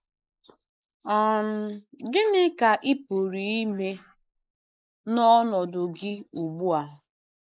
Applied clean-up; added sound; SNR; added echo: neural mask model Resemble Enhance denoiser.